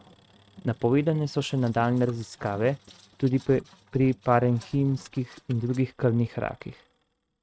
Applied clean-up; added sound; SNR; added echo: neural mask model RNNoise.